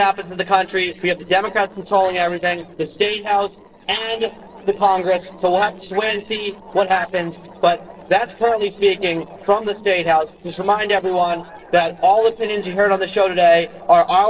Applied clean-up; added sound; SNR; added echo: neural separator model SepFormer DNS4.